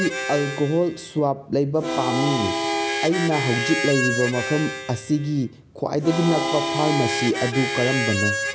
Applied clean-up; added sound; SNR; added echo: none; Harmonica; 3 dB; none.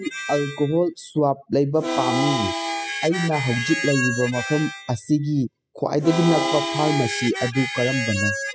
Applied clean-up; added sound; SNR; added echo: classical method spectral subtraction.